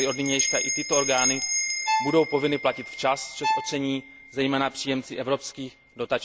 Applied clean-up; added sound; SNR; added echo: none; Bowed string instrument + Bell; 3 dB; none.